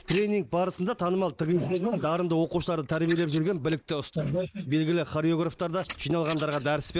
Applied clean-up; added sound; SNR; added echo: neural mask model Resemble Enhance denoiser.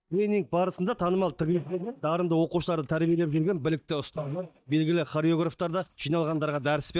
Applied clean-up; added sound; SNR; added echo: neural mask model DeepFilterNet 3.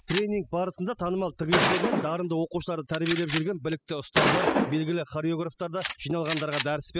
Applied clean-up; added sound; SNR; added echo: classical method spectral subtraction.